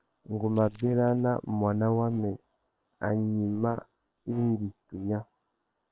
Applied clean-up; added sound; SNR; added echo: neural separator model SepFormer WHAM!.